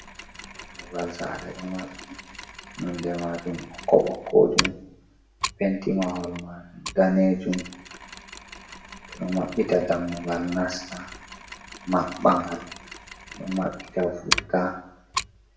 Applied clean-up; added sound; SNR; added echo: none; Mechanisms; 9 dB; reverberation time 0.6 s.